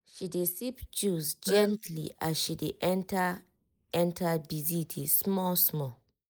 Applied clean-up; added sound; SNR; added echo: neural mask model Resemble Enhance denoiser.